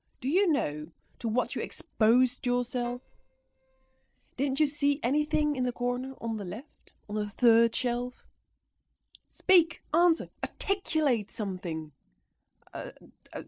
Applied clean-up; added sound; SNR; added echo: neural separator model SepFormer DNS4.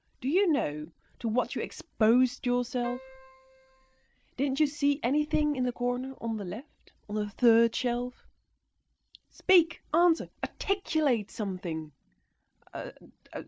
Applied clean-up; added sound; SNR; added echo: none; Keyboard (musical); 18 dB; none.